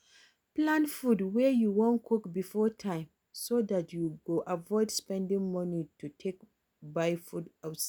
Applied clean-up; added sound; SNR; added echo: none; none; none; none.